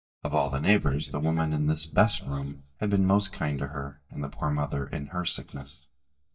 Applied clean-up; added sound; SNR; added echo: neural mask model DeepFilterNet 3.